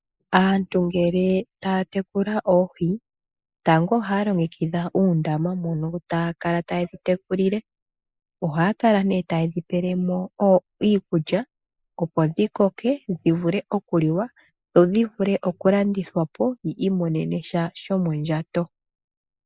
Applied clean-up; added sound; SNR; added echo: neural mask model Resemble Enhance denoiser.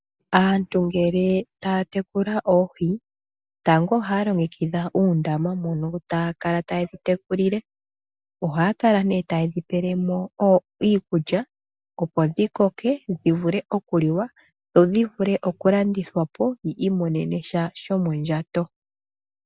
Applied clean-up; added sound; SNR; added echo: none; none; none; none.